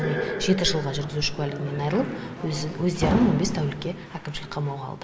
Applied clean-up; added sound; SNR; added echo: none; none; none; none.